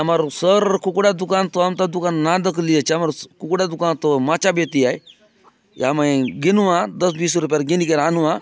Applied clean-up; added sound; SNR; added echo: none; none; none; none.